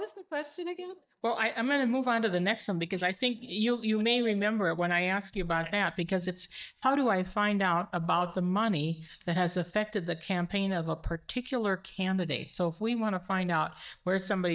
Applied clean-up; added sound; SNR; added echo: neural mask model DeepFilterNet 3.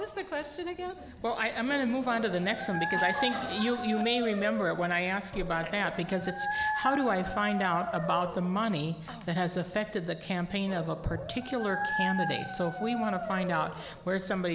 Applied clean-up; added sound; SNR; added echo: none; Dog; 5 dB; none.